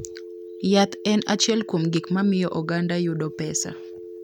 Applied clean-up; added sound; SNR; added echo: none; Telephone; 14 dB; none.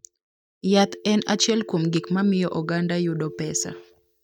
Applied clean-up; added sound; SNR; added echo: neural mask model DeepFilterNet 3.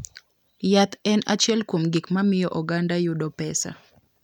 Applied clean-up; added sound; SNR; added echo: none; none; none; none.